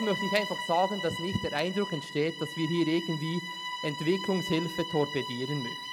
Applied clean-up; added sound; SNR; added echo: none; Bowed string instrument; 8 dB; none.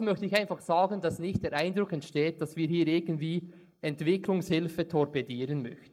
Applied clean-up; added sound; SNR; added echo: neural mask model Resemble Enhance denoiser.